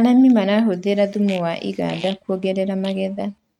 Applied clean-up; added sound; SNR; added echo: neural mask model RNNoise.